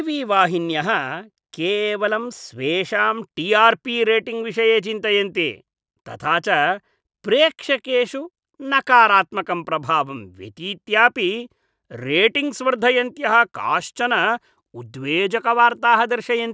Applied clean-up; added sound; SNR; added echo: none; none; none; none.